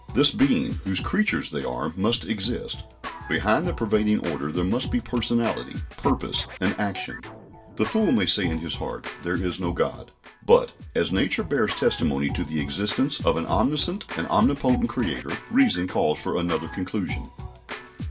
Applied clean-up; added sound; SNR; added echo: none; Scratching (performance technique); 12 dB; reverberation time 0.2 s.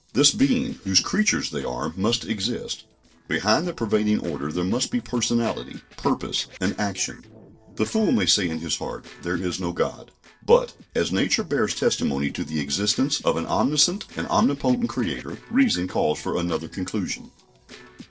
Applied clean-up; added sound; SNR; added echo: neural separator model SepFormer DNS4.